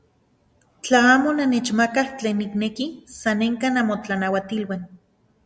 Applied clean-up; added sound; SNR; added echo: none; none; none; none.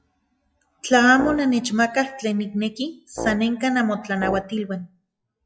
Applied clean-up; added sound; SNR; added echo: classical method log-MMSE.